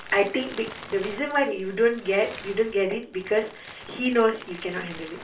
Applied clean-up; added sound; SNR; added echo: none; Crumpling, crinkling; 17 dB; reverberation time 0.2 s.